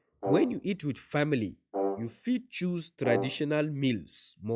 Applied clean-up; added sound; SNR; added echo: classical method log-MMSE.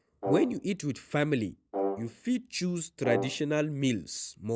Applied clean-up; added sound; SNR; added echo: none; Brass instrument; 5 dB; none.